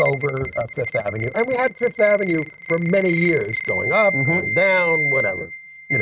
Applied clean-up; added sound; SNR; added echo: neural mask model RNNoise.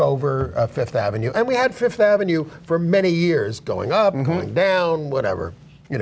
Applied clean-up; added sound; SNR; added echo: none; none; none; none.